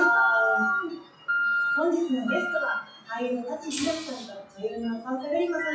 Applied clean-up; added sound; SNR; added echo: classical method WPE with log-MMSE.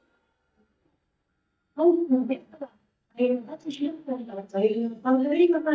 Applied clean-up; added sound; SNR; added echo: neural mask model DeepFilterNet 3.